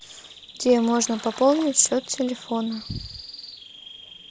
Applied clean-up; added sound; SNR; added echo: none; Bathtub (filling or washing) + Bird vocalization, bird call, bird song; 17 dB; none.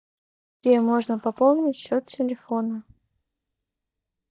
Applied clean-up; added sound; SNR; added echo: neural mask model DeepFilterNet 3.